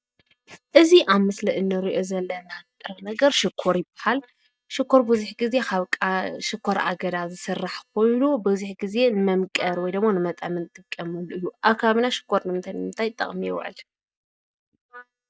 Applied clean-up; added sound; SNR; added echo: neural mask model DeepFilterNet 3.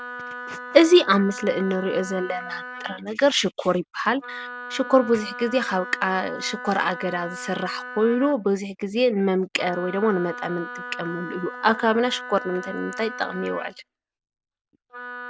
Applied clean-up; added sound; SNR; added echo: none; Wind instrument, woodwind instrument; 13 dB; none.